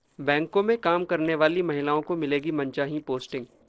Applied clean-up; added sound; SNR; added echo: neural separator model SepFormer DNS4.